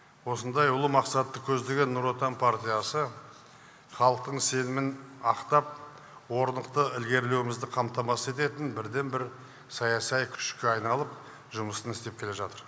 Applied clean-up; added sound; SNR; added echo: none; none; none; none.